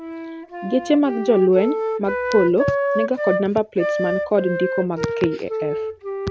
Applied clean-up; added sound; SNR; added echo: none; Wind instrument, woodwind instrument; 4 dB; none.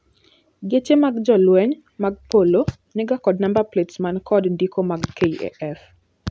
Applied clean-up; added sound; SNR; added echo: none; none; none; none.